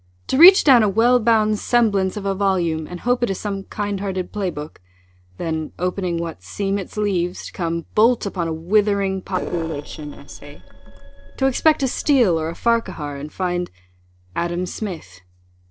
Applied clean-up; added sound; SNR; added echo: neural separator model SepFormer DNS4.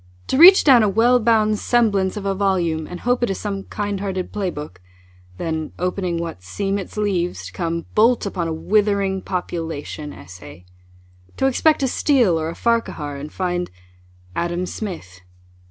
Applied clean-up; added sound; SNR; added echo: none; none; none; none.